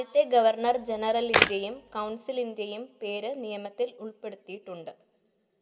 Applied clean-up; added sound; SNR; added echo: none; Camera; -2 dB; reverberation time 1.0 s.